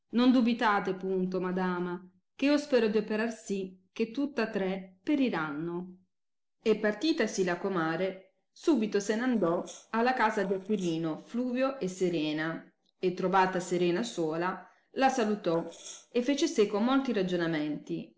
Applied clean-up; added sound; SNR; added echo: neural separator model SepFormer DNS4.